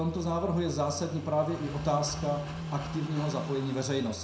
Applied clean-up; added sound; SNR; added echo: none; Car passing by / Idling; 8 dB; reverberation time 0.5 s.